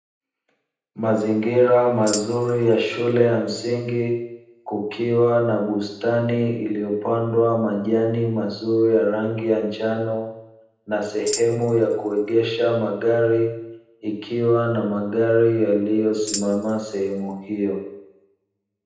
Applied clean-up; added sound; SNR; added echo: none; Tambourine; 14 dB; reverberation time 0.8 s.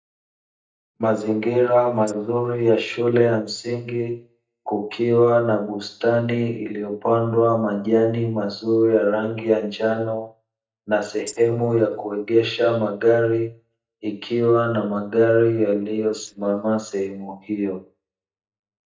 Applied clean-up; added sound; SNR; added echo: neural mask model DeepFilterNet 3.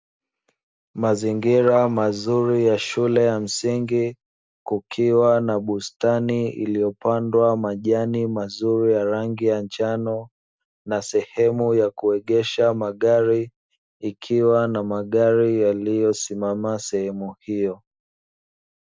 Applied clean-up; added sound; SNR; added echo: none; none; none; none.